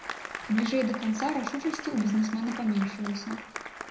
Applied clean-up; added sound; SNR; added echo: none; Applause; 10 dB; reverberation time 0.8 s.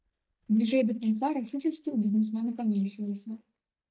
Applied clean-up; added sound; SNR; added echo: neural mask model DeepFilterNet 3.